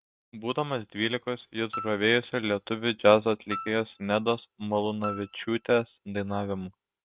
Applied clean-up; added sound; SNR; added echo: none; Piano; 14 dB; none.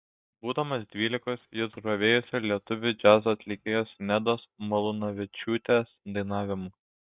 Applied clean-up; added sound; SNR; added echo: neural mask model DeepFilterNet 3.